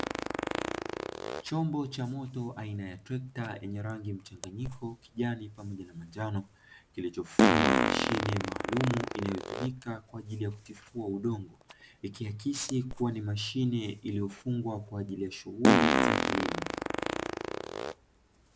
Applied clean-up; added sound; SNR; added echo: none; Fart; -2 dB; none.